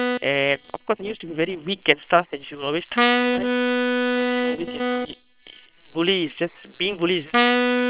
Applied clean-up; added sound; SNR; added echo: neural separator model SepFormer WHAM!.